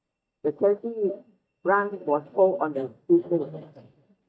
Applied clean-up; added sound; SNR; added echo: neural mask model DeepFilterNet 3.